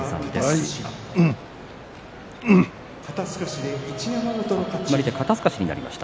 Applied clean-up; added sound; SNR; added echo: none; none; none; none.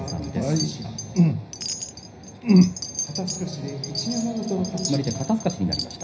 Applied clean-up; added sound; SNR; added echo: none; Wind chime; 11 dB; reverberation time 0.5 s.